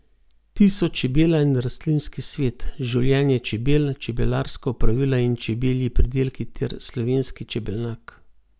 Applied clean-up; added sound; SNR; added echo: none; none; none; none.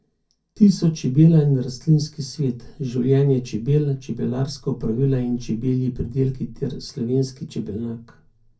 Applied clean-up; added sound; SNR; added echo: none; none; none; reverberation time 0.3 s.